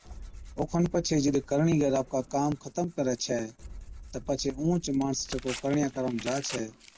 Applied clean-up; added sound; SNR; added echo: none; Tearing + Boom; 16 dB; none.